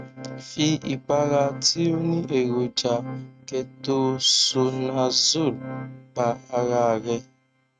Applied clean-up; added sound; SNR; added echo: neural mask model RNNoise.